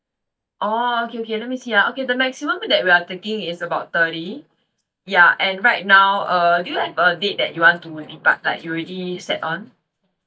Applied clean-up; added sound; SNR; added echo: neural mask model DeepFilterNet 3.